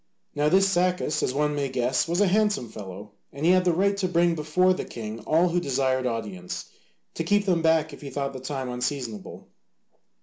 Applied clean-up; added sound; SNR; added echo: none; none; none; none.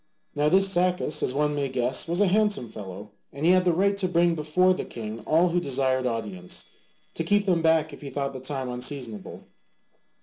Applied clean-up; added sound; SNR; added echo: neural separator model SepFormer DNS4.